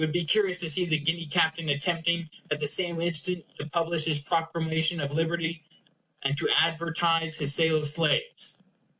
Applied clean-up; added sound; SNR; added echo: none; none; none; none.